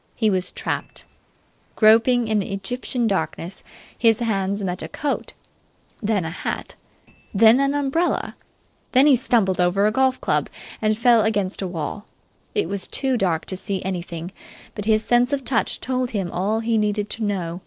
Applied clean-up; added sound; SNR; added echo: neural separator model SepFormer DNS4.